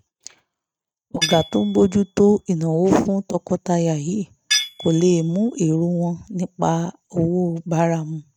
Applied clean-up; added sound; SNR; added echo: neural mask model RNNoise.